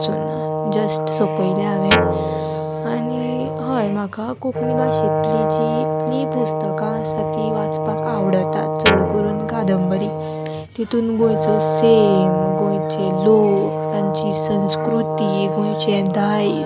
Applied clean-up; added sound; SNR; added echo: none; Guitar + Brass instrument; 0 dB; none.